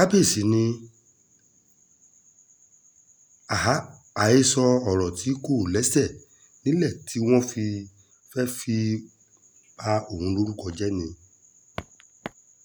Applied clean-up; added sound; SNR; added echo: none; Walk, footsteps; 13 dB; none.